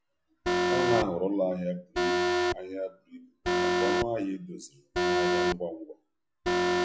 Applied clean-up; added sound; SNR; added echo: classical method log-MMSE.